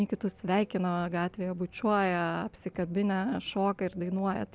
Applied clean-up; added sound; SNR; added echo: none; none; none; none.